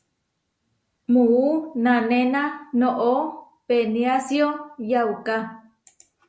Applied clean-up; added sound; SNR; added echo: none; none; none; none.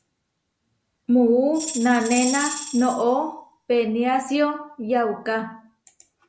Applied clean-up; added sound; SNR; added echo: none; Tambourine; 9 dB; none.